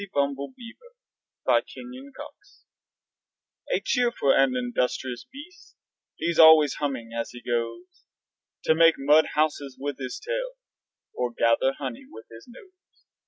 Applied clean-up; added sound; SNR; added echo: none; none; none; none.